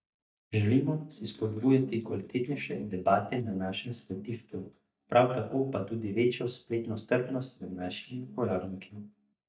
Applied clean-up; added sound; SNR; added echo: neural mask model DeepFilterNet 3.